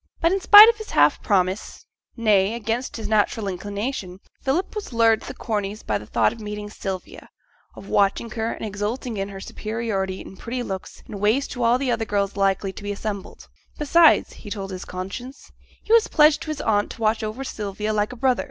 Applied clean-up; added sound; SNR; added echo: none; none; none; none.